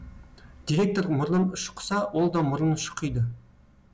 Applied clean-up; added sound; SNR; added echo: none; none; none; none.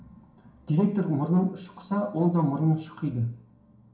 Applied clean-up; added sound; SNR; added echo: none; none; none; reverberation time 0.5 s.